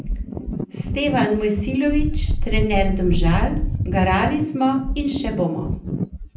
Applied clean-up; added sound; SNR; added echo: none; Wind; 1 dB; reverberation time 0.6 s.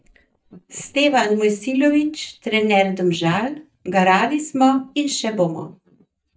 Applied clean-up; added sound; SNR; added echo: neural mask model DeepFilterNet 3.